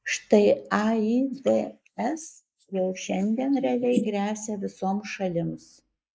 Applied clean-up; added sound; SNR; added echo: neural mask model Resemble Enhance denoiser.